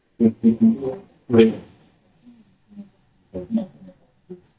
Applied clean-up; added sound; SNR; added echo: neural mask model DeepFilterNet 3.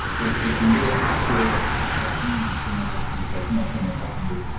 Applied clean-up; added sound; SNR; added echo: none; Bicycle; -3 dB; reverberation time 0.9 s.